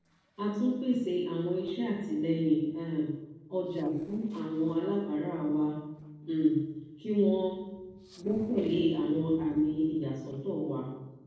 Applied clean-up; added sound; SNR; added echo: neural separator model SepFormer DNS4.